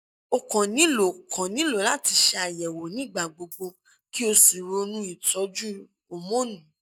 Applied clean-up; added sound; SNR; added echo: neural mask model DeepFilterNet 3.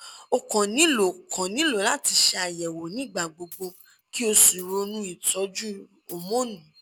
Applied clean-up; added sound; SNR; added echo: none; Coin (dropping); 20 dB; none.